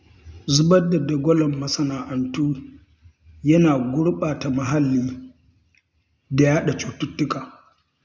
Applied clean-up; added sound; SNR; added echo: none; none; none; none.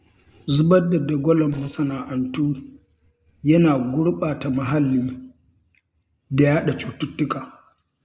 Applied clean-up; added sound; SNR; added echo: neural separator model SepFormer DNS4.